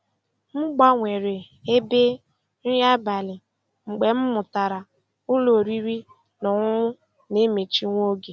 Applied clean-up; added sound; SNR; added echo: none; none; none; none.